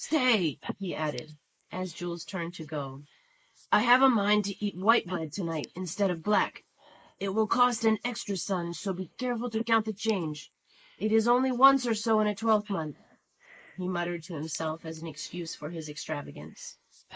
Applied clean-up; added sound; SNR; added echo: neural mask model Resemble Enhance denoiser.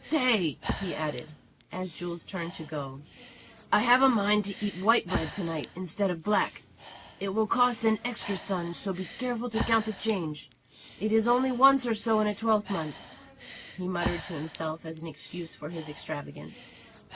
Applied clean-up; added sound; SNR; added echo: none; Breathing; 13 dB; none.